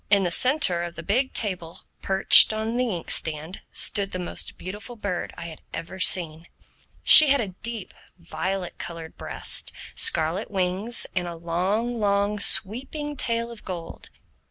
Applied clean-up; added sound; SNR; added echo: none; none; none; none.